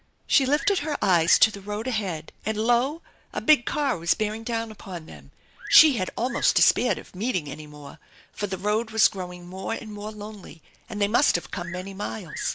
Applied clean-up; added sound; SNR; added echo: neural mask model Resemble Enhance denoiser.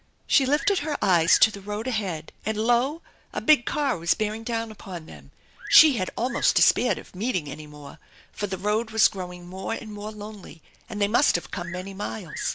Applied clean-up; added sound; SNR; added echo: none; Bird vocalization, bird call, bird song; 20 dB; none.